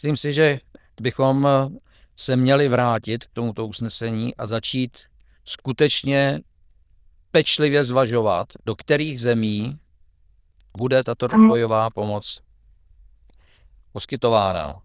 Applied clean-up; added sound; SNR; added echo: neural diffusion model UNIVERSE++.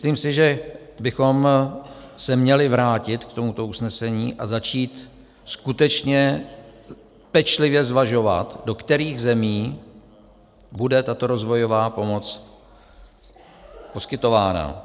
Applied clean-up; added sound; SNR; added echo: none; none; none; none.